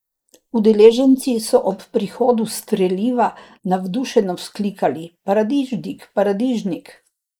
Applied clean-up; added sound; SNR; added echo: neural mask model Resemble Enhance denoiser.